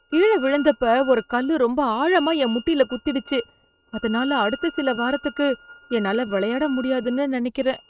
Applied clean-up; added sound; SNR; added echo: neural mask model RNNoise.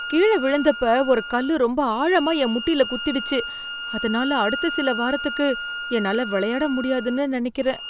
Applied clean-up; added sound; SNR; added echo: none; Bowed string instrument; 9 dB; none.